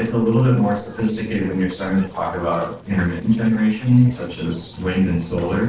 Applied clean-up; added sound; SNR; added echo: neural separator model SepFormer DNS4.